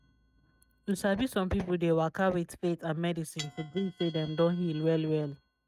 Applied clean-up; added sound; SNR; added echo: neural mask model RNNoise.